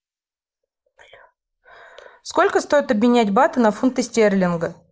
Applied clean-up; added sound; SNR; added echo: neural mask model Resemble Enhance denoiser.